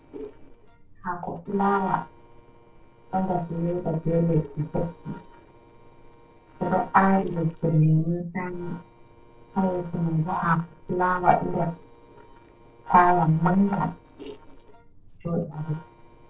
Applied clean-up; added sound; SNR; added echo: neural separator model SepFormer DNS4.